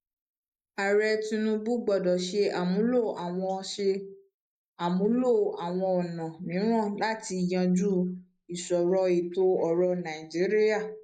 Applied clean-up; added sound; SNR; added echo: neural mask model Resemble Enhance denoiser.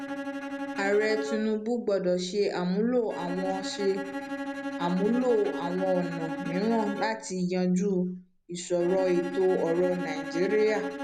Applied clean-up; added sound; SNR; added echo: none; Bowed string instrument; 8 dB; none.